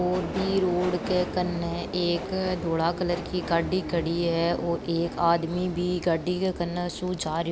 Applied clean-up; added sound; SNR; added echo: none; Subway, metro, underground; 9 dB; none.